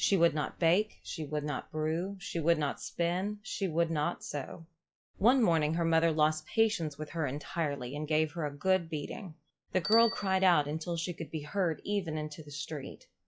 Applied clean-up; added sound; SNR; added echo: classical method log-MMSE.